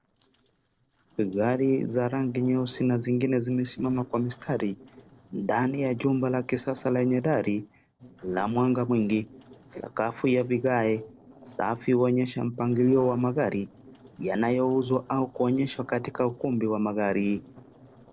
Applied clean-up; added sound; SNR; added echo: neural separator model SepFormer DNS4.